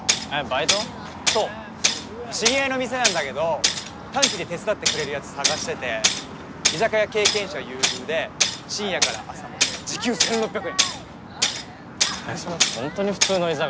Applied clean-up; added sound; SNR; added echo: none; Tools; 0 dB; none.